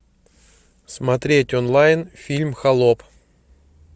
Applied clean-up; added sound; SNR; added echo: none; none; none; none.